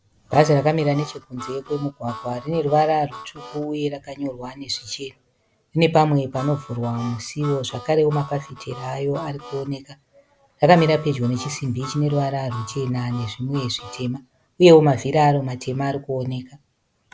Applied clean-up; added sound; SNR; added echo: none; Harmonica; 17 dB; none.